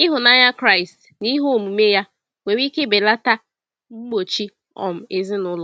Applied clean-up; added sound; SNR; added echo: none; none; none; none.